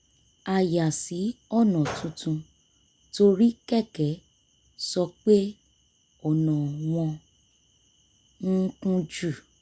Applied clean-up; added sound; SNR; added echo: none; Gunshot, gunfire; 15 dB; none.